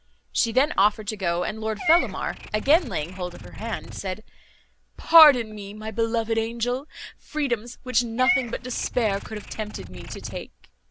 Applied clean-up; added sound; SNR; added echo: none; Meow / Purr; 11 dB; none.